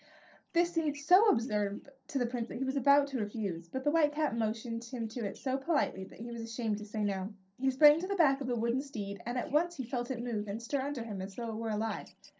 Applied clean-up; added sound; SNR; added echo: neural separator model SepFormer DNS4.